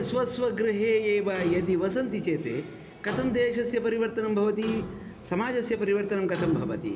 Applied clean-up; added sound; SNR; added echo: none; Clock; 12 dB; none.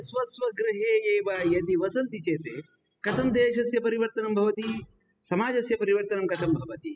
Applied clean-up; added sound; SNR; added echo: classical method spectral subtraction.